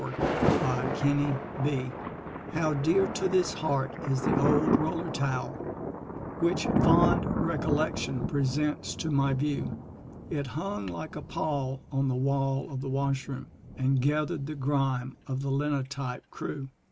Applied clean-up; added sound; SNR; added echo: none; Thunder; 3 dB; none.